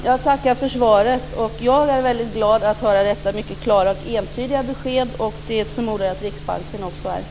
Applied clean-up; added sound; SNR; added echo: none; none; none; none.